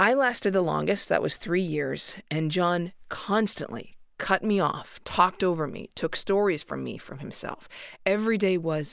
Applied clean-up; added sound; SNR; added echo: none; none; none; none.